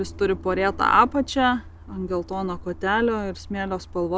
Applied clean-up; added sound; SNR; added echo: none; none; none; none.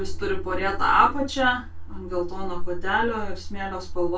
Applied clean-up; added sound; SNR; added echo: none; none; none; reverberation time 0.2 s.